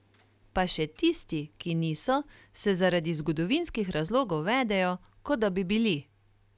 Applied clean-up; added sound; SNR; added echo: none; none; none; none.